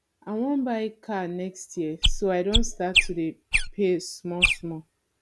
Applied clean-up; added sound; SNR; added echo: none; Chirp, tweet; -3 dB; none.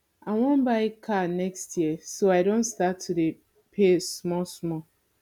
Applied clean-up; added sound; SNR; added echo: none; none; none; none.